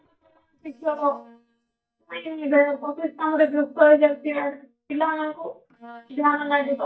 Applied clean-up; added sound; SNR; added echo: neural mask model DeepFilterNet 3.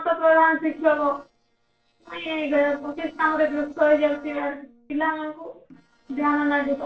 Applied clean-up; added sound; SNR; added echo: neural separator model SepFormer DNS4.